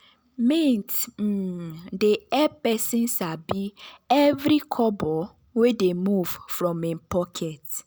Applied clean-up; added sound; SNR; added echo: none; none; none; none.